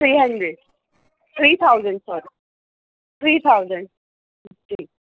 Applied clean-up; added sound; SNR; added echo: neural separator model SepFormer DNS4.